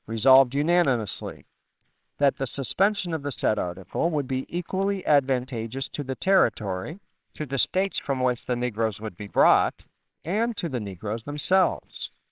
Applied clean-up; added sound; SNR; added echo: neural separator model SepFormer WHAMR!.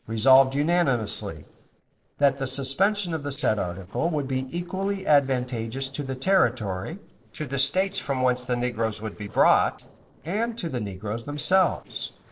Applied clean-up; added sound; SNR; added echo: neural separator model SepFormer DNS4.